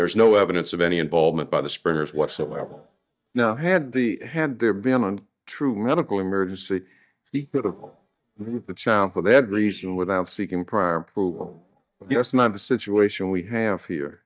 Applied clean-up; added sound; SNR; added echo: neural mask model DeepFilterNet 3.